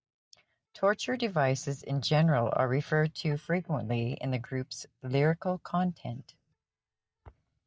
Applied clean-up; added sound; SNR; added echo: neural mask model DeepFilterNet 3.